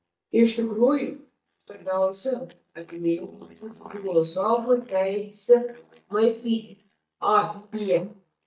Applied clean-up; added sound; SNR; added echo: neural mask model DeepFilterNet 3.